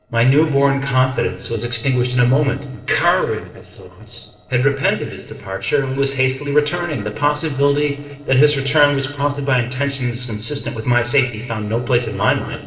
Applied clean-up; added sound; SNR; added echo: neural separator model SepFormer DNS4.